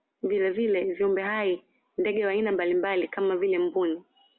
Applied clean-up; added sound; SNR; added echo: none; none; none; none.